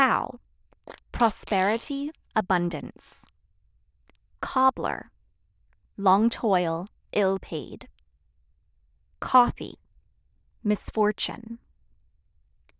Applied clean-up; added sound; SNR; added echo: neural diffusion model UNIVERSE++.